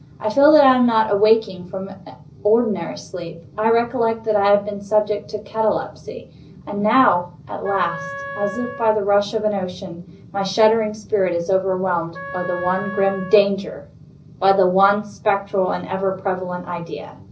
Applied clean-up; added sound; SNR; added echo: none; Wind instrument, woodwind instrument; 13 dB; reverberation time 0.5 s.